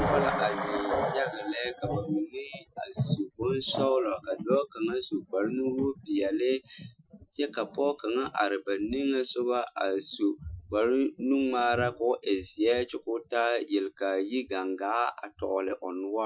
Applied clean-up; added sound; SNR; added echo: classical method Wiener filter.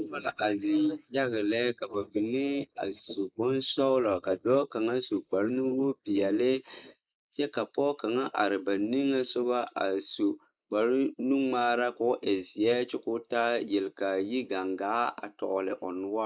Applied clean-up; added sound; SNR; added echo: neural mask model Resemble Enhance denoiser.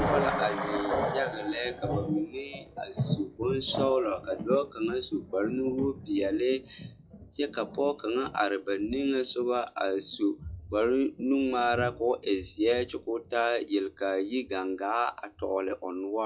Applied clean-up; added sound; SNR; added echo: classical method log-MMSE.